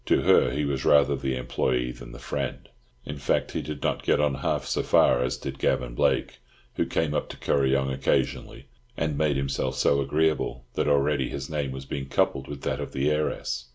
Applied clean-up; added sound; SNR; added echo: none; none; none; none.